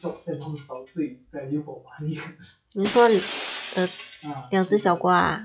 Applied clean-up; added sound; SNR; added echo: classical method log-MMSE.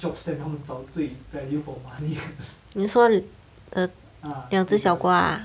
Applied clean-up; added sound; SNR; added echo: none; none; none; none.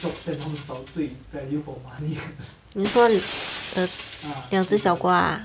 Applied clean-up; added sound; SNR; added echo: none; Shatter; 12 dB; none.